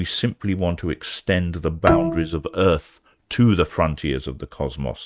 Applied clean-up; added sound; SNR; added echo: neural mask model RNNoise.